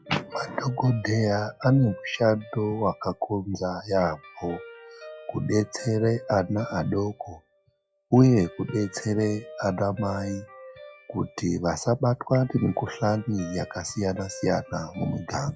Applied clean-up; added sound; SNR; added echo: classical method log-MMSE.